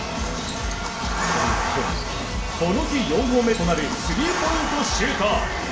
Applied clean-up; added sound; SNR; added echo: none; none; none; reverberation time 0.7 s.